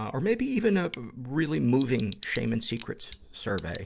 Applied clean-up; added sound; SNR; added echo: none; Tick / Bicycle; 14 dB; none.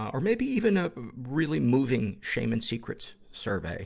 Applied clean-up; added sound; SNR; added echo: none; none; none; none.